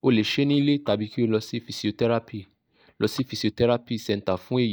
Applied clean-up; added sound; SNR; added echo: neural mask model DeepFilterNet 3.